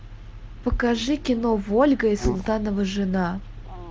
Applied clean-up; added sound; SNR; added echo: none; Dog; 12 dB; none.